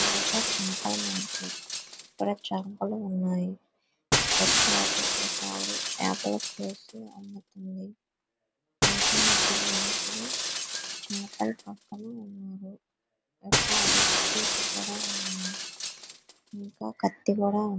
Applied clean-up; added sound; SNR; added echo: none; Shatter; -5 dB; none.